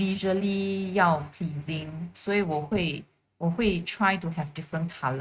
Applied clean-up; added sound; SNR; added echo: neural mask model RNNoise.